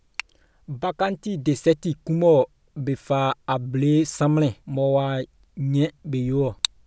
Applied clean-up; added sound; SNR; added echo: none; none; none; none.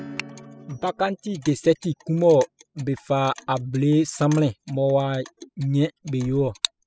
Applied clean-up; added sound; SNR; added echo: classical method spectral subtraction.